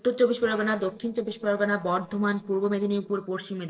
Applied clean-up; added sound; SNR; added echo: neural separator model SepFormer DNS4.